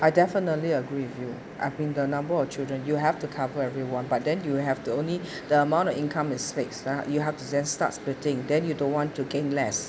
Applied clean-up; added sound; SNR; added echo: none; none; none; none.